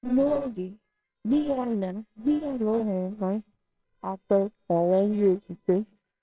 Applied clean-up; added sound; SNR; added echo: neural separator model SepFormer WHAMR!.